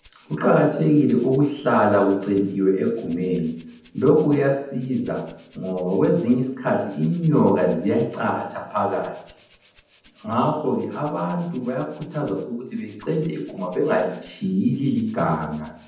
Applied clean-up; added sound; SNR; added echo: none; Rattle (instrument); 14 dB; reverberation time 0.8 s.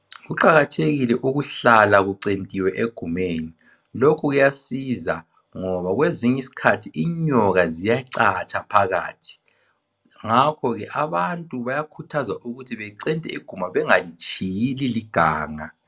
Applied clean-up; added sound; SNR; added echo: none; none; none; none.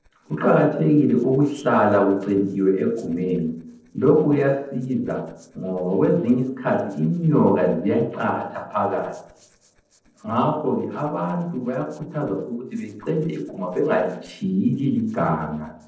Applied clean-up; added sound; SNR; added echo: neural separator model SepFormer DNS4.